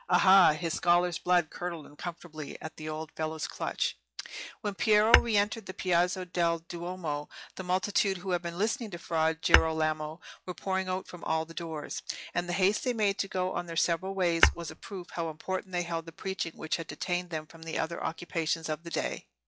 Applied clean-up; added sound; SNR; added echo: classical method log-MMSE.